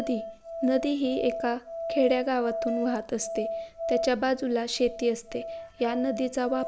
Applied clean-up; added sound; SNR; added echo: none; Musical instrument; 7 dB; none.